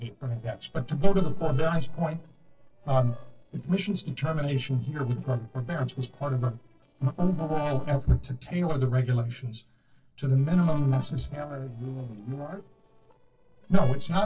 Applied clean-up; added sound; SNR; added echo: neural separator model SepFormer DNS4.